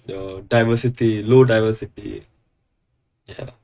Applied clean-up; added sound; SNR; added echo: neural mask model RNNoise.